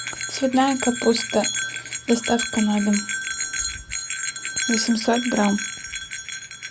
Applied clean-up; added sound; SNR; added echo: none; Bell; 5 dB; none.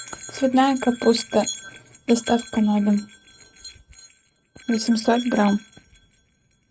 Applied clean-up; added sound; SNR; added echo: neural mask model RNNoise.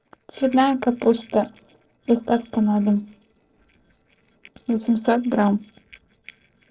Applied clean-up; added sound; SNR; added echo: neural separator model SepFormer DNS4.